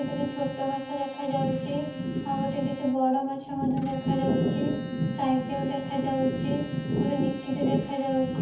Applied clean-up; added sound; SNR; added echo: none; Bowed string instrument; 14 dB; reverberation time 0.5 s.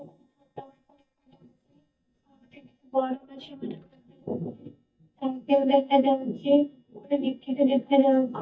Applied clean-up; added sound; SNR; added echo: neural mask model DeepFilterNet 3.